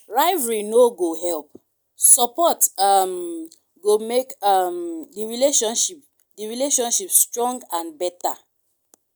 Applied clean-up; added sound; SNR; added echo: none; none; none; none.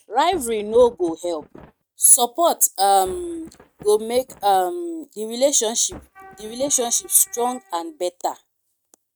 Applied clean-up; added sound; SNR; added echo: neural mask model RNNoise.